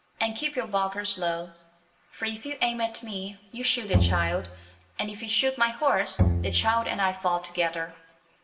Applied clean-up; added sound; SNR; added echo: none; Bowed string instrument; -1 dB; reverberation time 0.9 s.